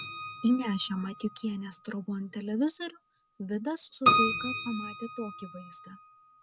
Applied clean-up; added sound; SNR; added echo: none; Keyboard (musical); 1 dB; none.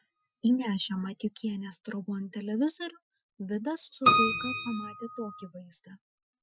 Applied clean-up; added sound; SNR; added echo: classical method Wiener filter.